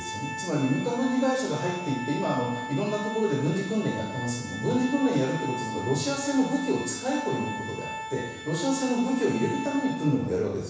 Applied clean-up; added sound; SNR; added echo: none; Organ; 9 dB; reverberation time 1.1 s.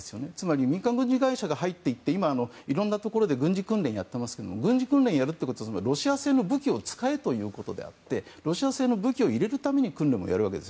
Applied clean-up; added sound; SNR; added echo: none; none; none; none.